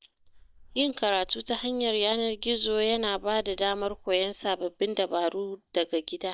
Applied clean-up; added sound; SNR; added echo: neural mask model DeepFilterNet 3.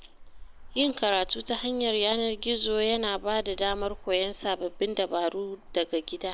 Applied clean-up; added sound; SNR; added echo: none; Traffic noise, roadway noise; 15 dB; none.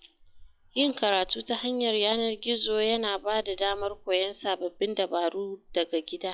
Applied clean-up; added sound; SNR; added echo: classical method log-MMSE.